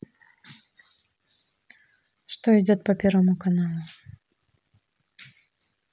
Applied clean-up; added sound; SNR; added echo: none; none; none; none.